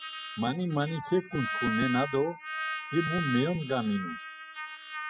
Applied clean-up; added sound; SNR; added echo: classical method spectral subtraction.